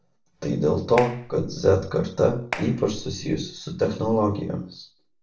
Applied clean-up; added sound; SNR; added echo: none; Clapping; 13 dB; reverberation time 0.3 s.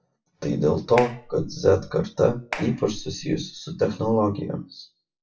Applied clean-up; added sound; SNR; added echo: classical method WPE with log-MMSE.